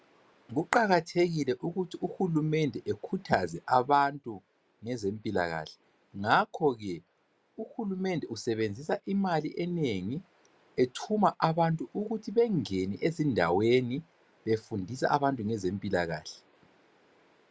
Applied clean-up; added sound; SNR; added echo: none; none; none; none.